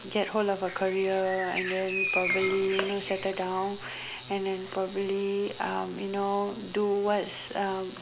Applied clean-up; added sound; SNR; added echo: none; Bird; 6 dB; none.